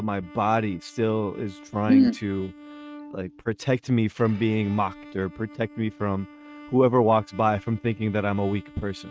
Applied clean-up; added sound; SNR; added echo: neural mask model RNNoise.